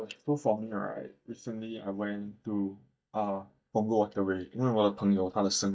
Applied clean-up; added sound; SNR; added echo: neural mask model DeepFilterNet 3.